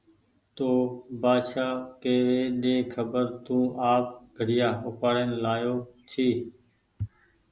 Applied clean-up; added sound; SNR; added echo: none; none; none; none.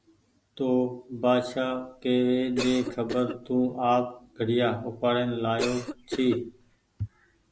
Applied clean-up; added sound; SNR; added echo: none; Cough; 12 dB; none.